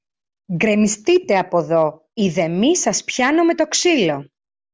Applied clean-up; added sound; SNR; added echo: none; none; none; none.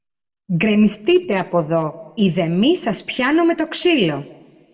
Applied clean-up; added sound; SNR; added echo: none; none; none; reverberation time 0.8 s.